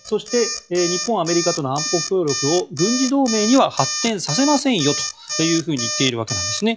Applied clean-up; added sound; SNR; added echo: classical method log-MMSE.